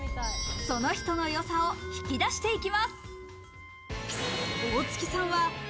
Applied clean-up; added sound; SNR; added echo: none; Fire + Wind instrument, woodwind instrument; 11 dB; none.